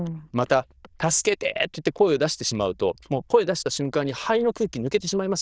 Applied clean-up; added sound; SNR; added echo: neural diffusion model UNIVERSE++.